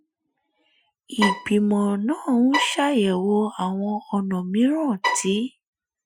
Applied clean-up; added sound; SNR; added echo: classical method Wiener filter.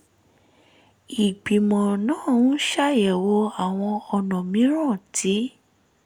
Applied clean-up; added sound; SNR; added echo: none; none; none; none.